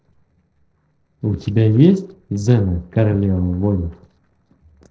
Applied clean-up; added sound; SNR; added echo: neural separator model SepFormer DNS4.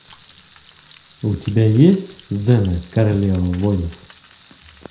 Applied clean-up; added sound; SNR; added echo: none; Frying (food); 19 dB; reverberation time 0.5 s.